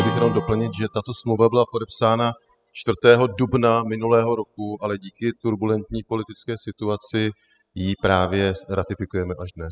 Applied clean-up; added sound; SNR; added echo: classical method spectral subtraction.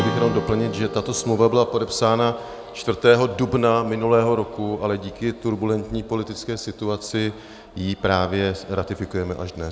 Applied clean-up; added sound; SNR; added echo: none; Strum; 14 dB; none.